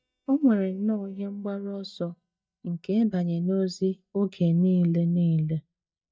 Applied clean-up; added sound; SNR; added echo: neural mask model DeepFilterNet 3.